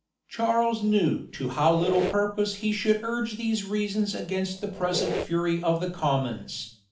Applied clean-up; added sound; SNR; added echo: none; Squeak; 12 dB; reverberation time 0.4 s.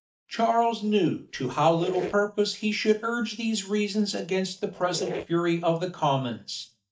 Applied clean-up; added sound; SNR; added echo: neural mask model DeepFilterNet 3.